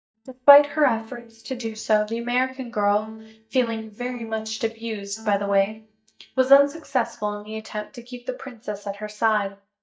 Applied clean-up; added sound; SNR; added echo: neural mask model DeepFilterNet 3.